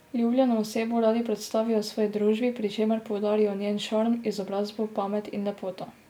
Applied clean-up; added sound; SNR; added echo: none; none; none; none.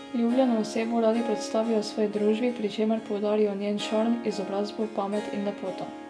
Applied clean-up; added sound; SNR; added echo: none; Harp; 12 dB; none.